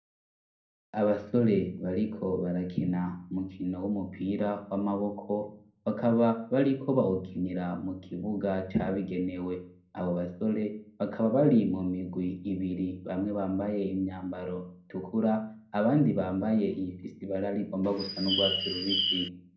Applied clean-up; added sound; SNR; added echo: none; Bird; 1 dB; reverberation time 0.5 s.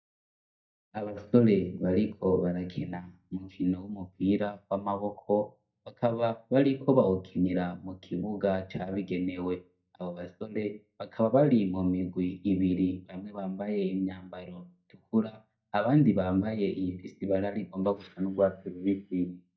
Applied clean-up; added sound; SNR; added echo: neural mask model DeepFilterNet 3.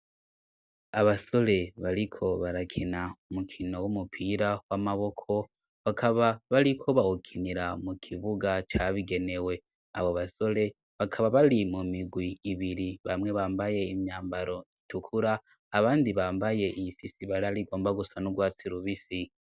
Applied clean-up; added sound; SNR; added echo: none; none; none; none.